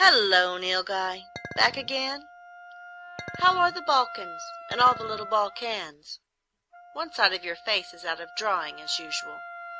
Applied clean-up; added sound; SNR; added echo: none; Wind instrument, woodwind instrument + Chink, clink; 15 dB; none.